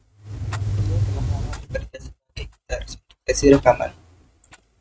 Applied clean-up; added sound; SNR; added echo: neural mask model RNNoise.